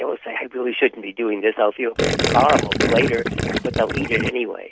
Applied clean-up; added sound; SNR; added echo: none; Gurgling; 0 dB; none.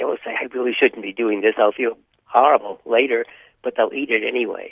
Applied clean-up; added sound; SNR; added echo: none; none; none; none.